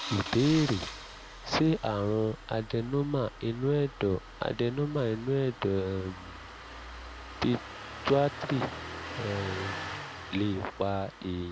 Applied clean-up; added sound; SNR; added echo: none; Engine starting; 12 dB; none.